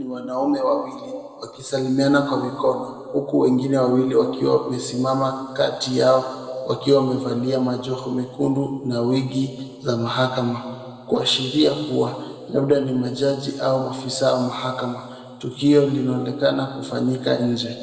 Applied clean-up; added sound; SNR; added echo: none; none; none; reverberation time 1.8 s.